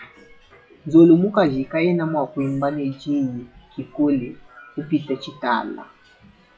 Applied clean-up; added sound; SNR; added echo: classical method WPE with log-MMSE.